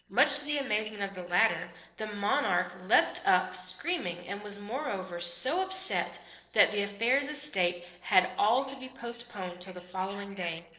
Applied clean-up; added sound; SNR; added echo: neural separator model SepFormer DNS4.